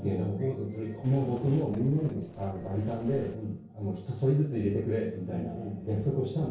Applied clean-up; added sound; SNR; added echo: neural separator model SepFormer DNS4.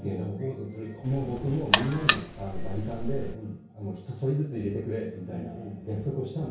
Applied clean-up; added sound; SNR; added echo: none; Alarm; -2 dB; reverberation time 0.6 s.